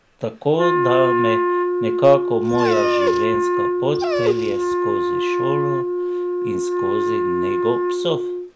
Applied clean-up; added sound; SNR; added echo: none; Wind instrument, woodwind instrument + Dog; -3 dB; none.